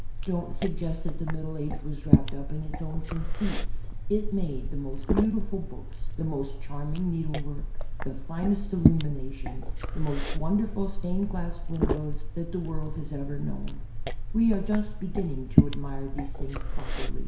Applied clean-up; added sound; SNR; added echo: none; Liquid; -4 dB; reverberation time 0.7 s.